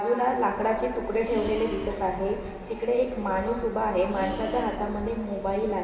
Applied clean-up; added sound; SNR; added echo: none; Breathing; 13 dB; reverberation time 2.3 s.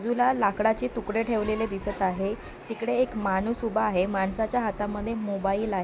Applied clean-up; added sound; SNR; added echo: none; none; none; none.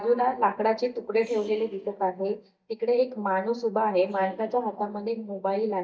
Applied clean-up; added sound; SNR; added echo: neural mask model DeepFilterNet 3.